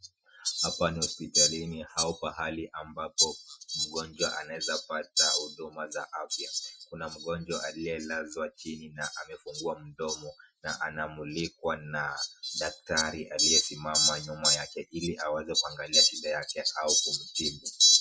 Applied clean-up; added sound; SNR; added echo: classical method Wiener filter.